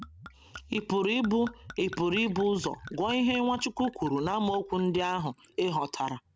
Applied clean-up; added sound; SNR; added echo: none; Gurgling / Chink, clink / Liquid; 19 dB; none.